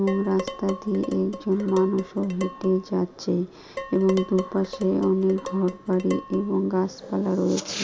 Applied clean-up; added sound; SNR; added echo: none; Dishes, pots, and pans; 14 dB; none.